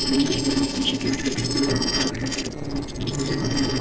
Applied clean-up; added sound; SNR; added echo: neural separator model SepFormer DNS4.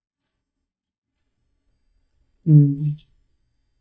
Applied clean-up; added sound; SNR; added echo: neural mask model DeepFilterNet 3.